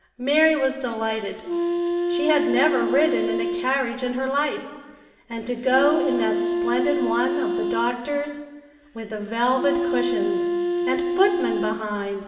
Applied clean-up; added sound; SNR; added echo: none; Wind instrument, woodwind instrument; 1 dB; reverberation time 1.3 s.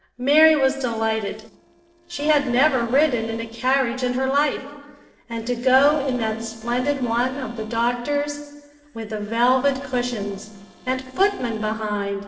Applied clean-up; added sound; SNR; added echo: neural separator model SepFormer DNS4.